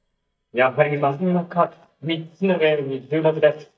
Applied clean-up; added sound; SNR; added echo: neural mask model DeepFilterNet 3.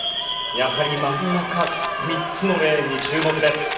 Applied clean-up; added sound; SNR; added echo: none; Camera; 10 dB; reverberation time 0.7 s.